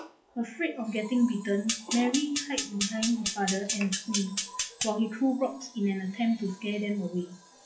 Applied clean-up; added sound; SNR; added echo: classical method WPE with log-MMSE.